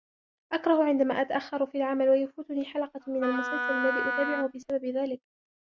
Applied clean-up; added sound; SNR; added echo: none; Wind instrument, woodwind instrument; 3 dB; none.